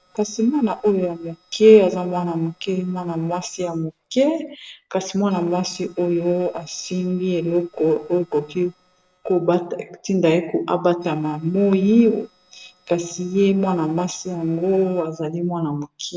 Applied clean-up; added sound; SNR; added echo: neural separator model SepFormer DNS4.